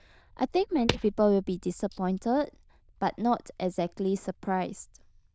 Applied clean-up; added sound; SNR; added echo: neural diffusion model UNIVERSE++.